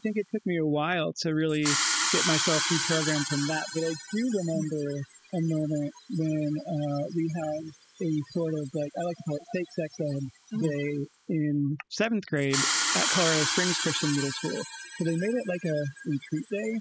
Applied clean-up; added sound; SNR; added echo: classical method spectral subtraction.